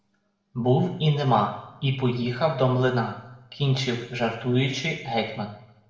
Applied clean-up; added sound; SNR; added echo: none; none; none; reverberation time 0.9 s.